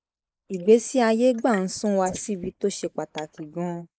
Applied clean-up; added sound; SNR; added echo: neural mask model Resemble Enhance denoiser.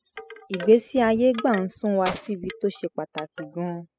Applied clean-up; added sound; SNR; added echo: classical method spectral subtraction.